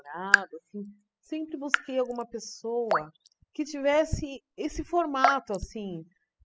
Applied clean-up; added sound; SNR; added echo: classical method spectral subtraction.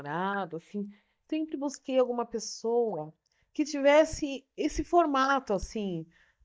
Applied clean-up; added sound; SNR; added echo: neural mask model DeepFilterNet 3.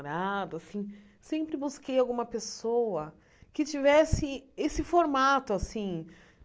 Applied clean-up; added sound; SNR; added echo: none; none; none; none.